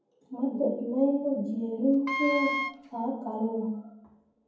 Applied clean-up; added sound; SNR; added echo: none; Wind instrument, woodwind instrument; 3 dB; reverberation time 1.2 s.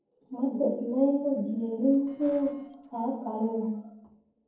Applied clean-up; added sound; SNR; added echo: neural separator model SepFormer DNS4.